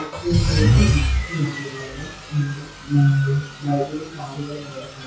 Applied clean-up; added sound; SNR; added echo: classical method WPE with log-MMSE.